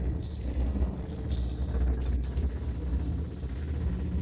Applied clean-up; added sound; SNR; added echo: neural separator model SepFormer DNS4.